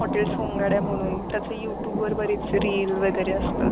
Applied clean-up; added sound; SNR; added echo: none; Thunder; 1 dB; none.